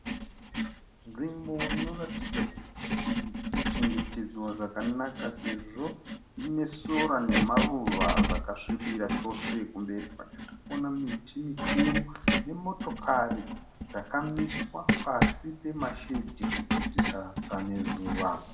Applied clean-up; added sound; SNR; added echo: none; Writing; -2 dB; reverberation time 0.6 s.